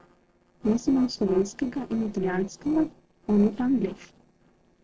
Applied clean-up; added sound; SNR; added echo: neural separator model SepFormer DNS4.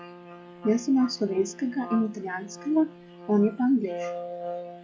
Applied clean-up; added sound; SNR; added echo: classical method log-MMSE.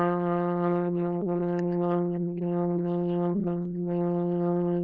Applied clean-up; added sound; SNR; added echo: neural diffusion model UNIVERSE++.